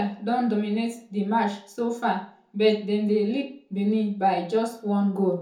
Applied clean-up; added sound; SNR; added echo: none; none; none; reverberation time 0.5 s.